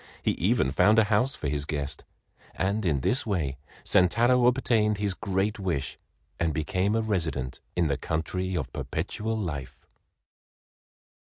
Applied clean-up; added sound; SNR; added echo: none; none; none; none.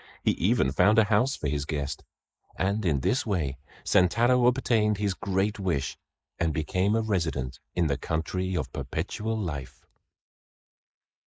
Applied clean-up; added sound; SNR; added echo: neural mask model Resemble Enhance denoiser.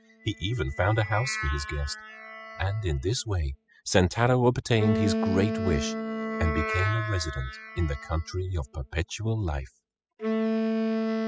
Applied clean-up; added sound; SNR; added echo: classical method spectral subtraction.